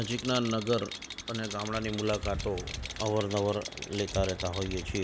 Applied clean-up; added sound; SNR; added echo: none; Rattle; 11 dB; none.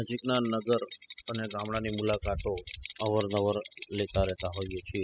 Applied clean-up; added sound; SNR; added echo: classical method spectral subtraction.